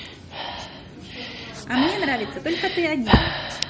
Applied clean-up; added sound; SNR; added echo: none; Breathing; -1 dB; reverberation time 2.1 s.